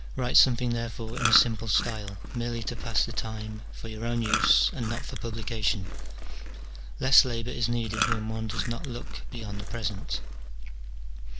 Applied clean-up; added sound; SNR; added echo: none; Chewing, mastication; 10 dB; none.